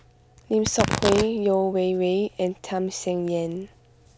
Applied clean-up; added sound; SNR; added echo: none; Tearing; 9 dB; none.